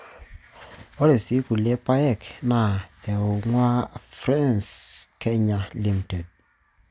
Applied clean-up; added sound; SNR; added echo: none; none; none; none.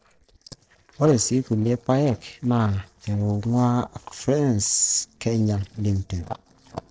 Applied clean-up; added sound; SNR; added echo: neural separator model SepFormer DNS4.